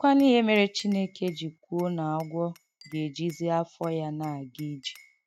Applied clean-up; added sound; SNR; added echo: neural mask model RNNoise.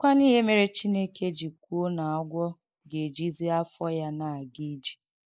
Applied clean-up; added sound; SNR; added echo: neural mask model Resemble Enhance denoiser.